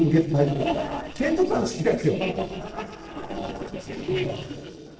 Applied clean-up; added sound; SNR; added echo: neural separator model SepFormer DNS4.